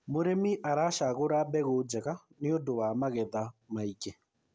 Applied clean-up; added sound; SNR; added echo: none; none; none; none.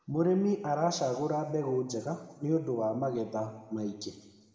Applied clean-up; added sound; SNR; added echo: none; none; none; reverberation time 1.3 s.